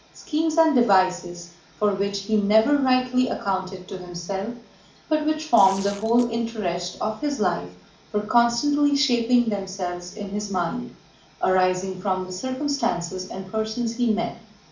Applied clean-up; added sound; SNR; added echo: none; Tearing; 17 dB; reverberation time 0.4 s.